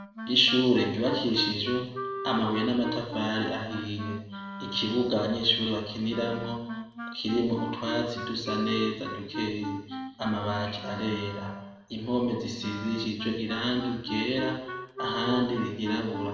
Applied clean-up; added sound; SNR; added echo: none; Wind instrument, woodwind instrument; 8 dB; reverberation time 1.0 s.